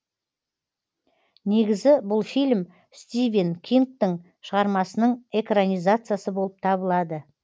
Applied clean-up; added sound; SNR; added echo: none; none; none; none.